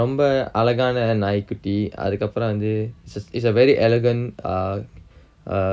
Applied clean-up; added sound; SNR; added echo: none; none; none; none.